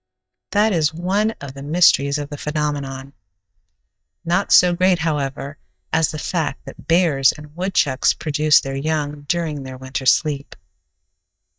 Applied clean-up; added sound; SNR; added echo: neural mask model DeepFilterNet 3.